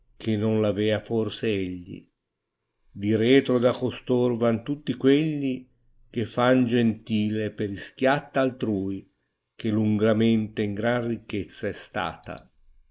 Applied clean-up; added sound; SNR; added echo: neural mask model Resemble Enhance denoiser.